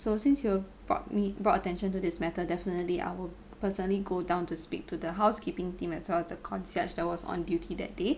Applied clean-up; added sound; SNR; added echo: none; none; none; none.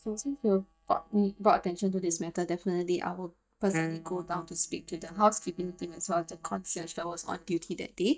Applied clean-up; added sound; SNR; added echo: neural mask model DeepFilterNet 3.